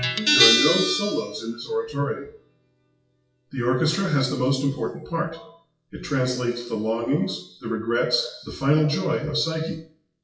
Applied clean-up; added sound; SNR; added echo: classical method WPE with log-MMSE.